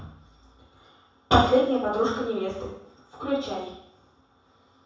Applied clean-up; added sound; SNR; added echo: none; none; none; reverberation time 0.7 s.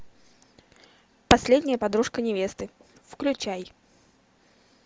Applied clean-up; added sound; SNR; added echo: none; none; none; none.